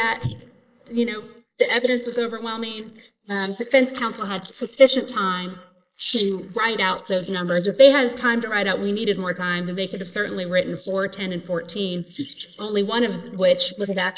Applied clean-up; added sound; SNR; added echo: neural mask model Resemble Enhance denoiser.